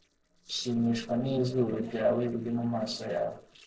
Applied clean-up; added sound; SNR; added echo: neural separator model SepFormer DNS4.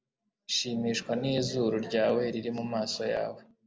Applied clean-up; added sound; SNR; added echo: none; none; none; none.